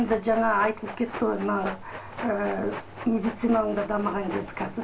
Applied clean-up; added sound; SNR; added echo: none; Train; 12 dB; reverberation time 0.2 s.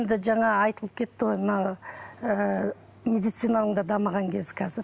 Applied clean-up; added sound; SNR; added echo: none; none; none; none.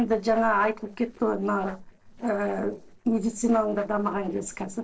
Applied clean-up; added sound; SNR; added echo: neural separator model SepFormer DNS4.